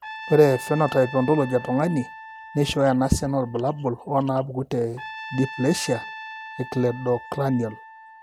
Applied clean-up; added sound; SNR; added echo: none; Trumpet; 15 dB; none.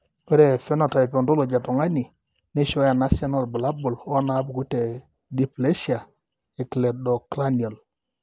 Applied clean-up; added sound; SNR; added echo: none; none; none; none.